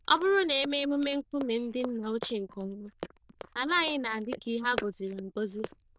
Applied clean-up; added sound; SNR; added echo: neural diffusion model UNIVERSE++.